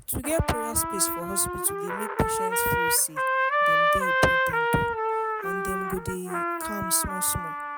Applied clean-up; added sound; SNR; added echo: none; Trumpet; -3 dB; none.